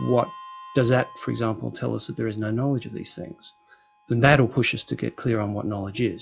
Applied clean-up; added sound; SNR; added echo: classical method log-MMSE.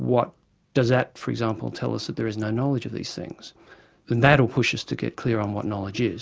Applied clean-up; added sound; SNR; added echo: none; none; none; none.